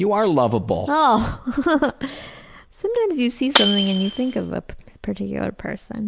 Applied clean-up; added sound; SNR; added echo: none; Tambourine; 1 dB; none.